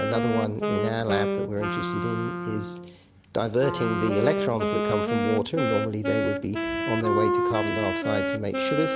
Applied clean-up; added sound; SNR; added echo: none; Wind instrument, woodwind instrument; -1 dB; none.